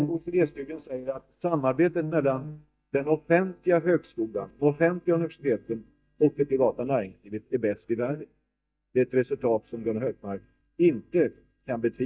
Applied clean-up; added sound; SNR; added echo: neural mask model DeepFilterNet 3.